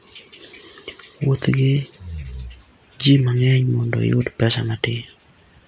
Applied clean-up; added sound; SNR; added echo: none; none; none; none.